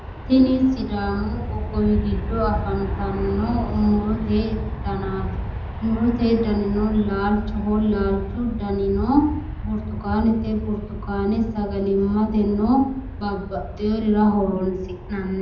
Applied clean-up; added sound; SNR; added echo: none; Aircraft; 7 dB; reverberation time 0.8 s.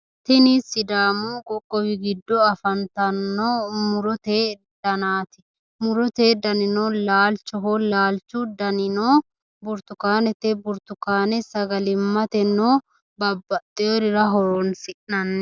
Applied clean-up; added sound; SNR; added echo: none; none; none; none.